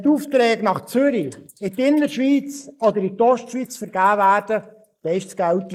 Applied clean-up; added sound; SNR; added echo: neural mask model Resemble Enhance denoiser.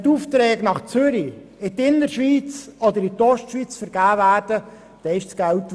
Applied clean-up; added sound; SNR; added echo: none; none; none; none.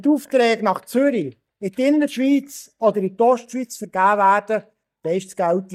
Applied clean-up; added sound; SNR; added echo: neural mask model DeepFilterNet 3.